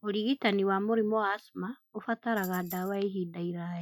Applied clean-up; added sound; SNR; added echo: classical method Wiener filter.